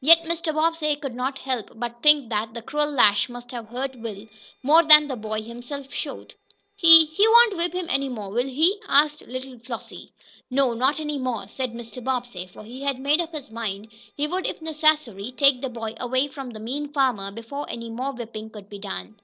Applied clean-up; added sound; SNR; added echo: neural separator model SepFormer DNS4.